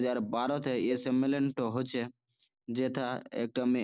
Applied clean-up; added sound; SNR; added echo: neural separator model SepFormer DNS4.